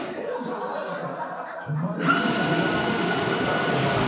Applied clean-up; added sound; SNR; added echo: none; Mechanisms; -3 dB; reverberation time 0.6 s.